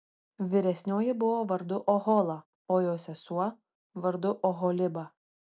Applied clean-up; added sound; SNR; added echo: none; none; none; none.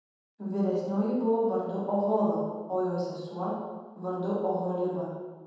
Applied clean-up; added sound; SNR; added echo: none; none; none; reverberation time 1.2 s.